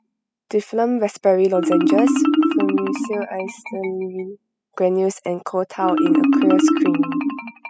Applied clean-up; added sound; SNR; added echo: classical method spectral subtraction.